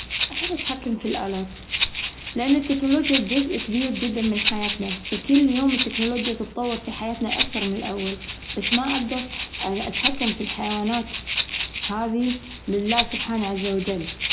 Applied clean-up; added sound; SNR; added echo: none; Rattle (instrument); 4 dB; reverberation time 0.4 s.